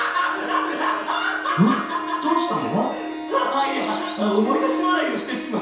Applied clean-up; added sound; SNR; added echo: none; Harp; 8 dB; reverberation time 0.7 s.